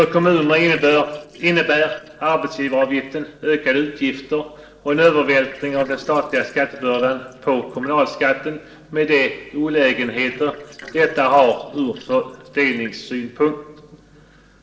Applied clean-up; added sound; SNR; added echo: neural separator model SepFormer DNS4.